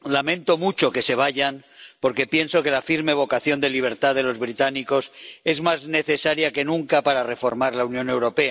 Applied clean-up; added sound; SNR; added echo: none; none; none; none.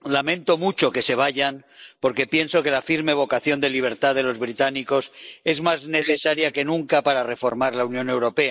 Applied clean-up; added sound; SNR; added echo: neural mask model Resemble Enhance denoiser.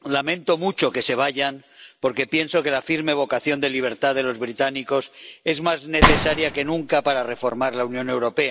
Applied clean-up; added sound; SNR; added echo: none; Gunshot, gunfire; 1 dB; none.